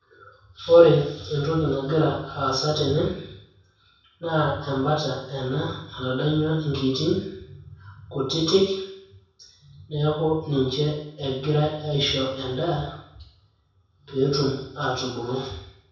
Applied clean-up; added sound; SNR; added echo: none; none; none; reverberation time 0.7 s.